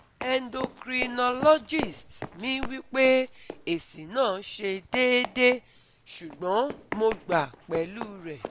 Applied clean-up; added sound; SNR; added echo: none; Run; 13 dB; none.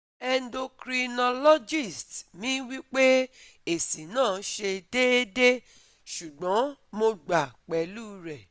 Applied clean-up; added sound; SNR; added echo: none; none; none; none.